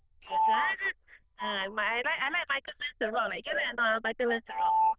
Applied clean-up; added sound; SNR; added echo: neural diffusion model UNIVERSE++.